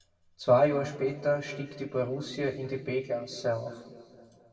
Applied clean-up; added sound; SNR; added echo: none; none; none; reverberation time 2.1 s.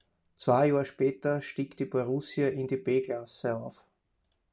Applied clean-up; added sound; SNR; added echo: none; none; none; none.